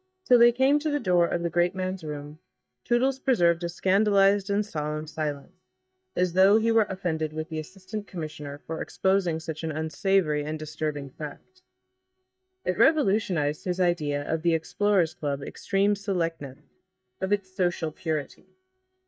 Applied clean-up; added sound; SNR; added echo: neural mask model DeepFilterNet 3.